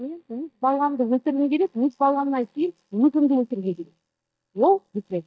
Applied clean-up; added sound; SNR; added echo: neural mask model DeepFilterNet 3.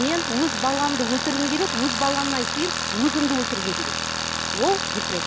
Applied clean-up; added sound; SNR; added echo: none; Tools; 1 dB; none.